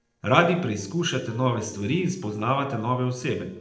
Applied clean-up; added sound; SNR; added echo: neural separator model SepFormer DNS4.